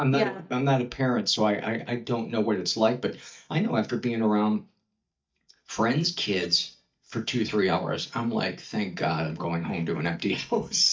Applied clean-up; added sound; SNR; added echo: neural mask model DeepFilterNet 3.